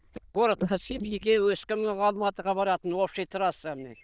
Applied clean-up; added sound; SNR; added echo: neural diffusion model UNIVERSE++.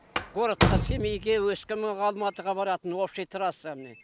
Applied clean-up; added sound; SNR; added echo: none; Slam; -1 dB; none.